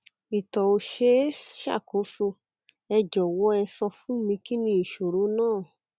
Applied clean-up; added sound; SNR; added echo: none; none; none; none.